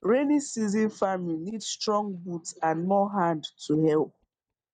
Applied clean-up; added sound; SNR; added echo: neural mask model DeepFilterNet 3.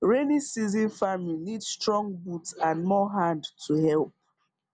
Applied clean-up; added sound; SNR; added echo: none; none; none; none.